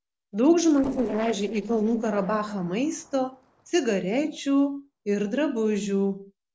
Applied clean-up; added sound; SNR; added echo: neural separator model SepFormer DNS4.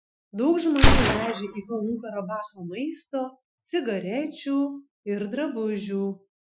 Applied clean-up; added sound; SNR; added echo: classical method Wiener filter.